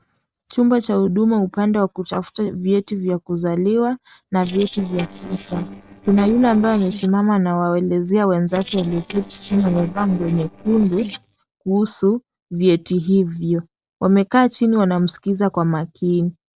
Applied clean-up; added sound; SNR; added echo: neural separator model SepFormer DNS4.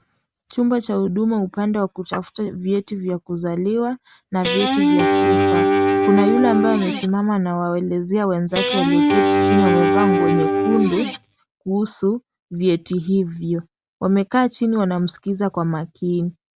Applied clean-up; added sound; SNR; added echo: none; Guitar; -3 dB; none.